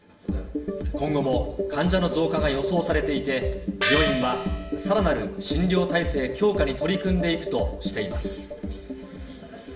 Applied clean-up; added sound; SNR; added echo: none; Gong; 3 dB; reverberation time 0.8 s.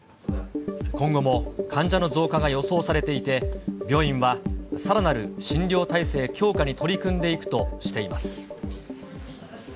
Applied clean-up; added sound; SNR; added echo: none; none; none; none.